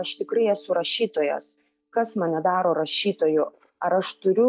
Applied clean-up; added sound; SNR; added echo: neural mask model DeepFilterNet 3.